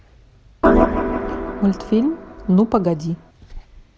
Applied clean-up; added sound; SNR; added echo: none; Organ; -1 dB; none.